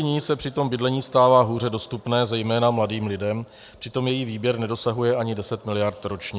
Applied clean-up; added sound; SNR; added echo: none; none; none; none.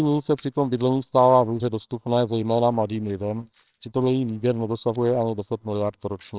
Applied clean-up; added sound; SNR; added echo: neural separator model SepFormer WHAMR!.